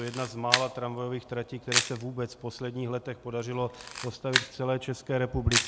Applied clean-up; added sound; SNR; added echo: none; Camera; 2 dB; none.